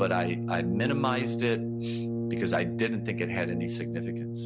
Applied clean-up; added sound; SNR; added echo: none; Brass instrument; 0 dB; none.